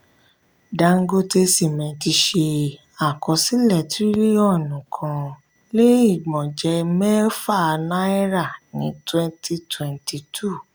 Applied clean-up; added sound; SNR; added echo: none; none; none; none.